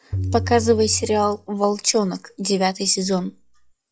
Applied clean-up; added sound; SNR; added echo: classical method log-MMSE.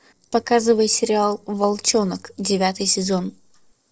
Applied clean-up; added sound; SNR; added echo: neural separator model SepFormer DNS4.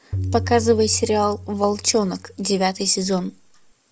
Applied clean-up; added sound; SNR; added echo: none; Tabla; 10 dB; none.